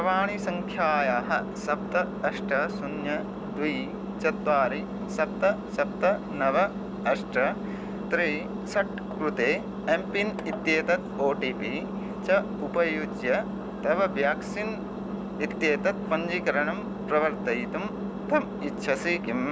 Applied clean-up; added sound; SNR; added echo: none; Engine; 5 dB; none.